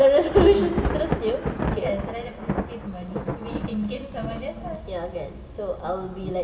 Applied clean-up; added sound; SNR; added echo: none; Thunder / Rain; 5 dB; reverberation time 2.6 s.